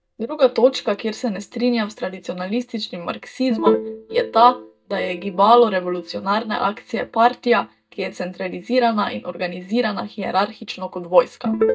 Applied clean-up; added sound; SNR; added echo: neural mask model DeepFilterNet 3.